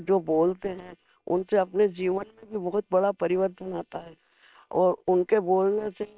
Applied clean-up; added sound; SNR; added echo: neural separator model SepFormer WHAM!.